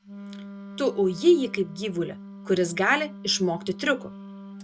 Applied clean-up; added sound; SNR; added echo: none; Wind instrument, woodwind instrument; 15 dB; none.